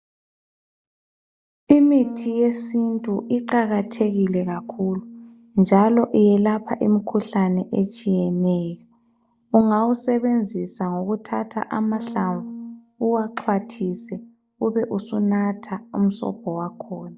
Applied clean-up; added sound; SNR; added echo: neural mask model DeepFilterNet 3.